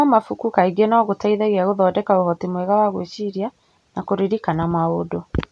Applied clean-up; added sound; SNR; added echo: none; none; none; none.